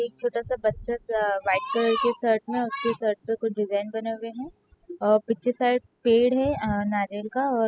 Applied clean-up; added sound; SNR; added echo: classical method spectral subtraction.